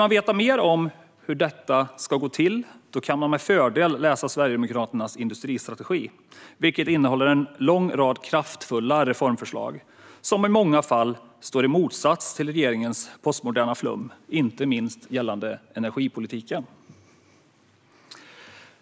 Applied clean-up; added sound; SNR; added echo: none; none; none; none.